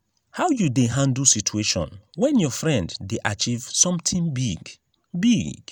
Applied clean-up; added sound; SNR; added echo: none; none; none; none.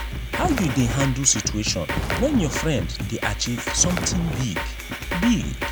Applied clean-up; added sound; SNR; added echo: none; Walk, footsteps + Drum kit; 3 dB; none.